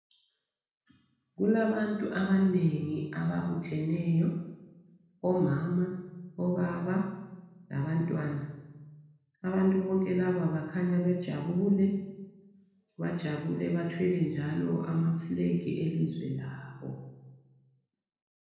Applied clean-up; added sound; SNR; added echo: none; none; none; reverberation time 0.9 s.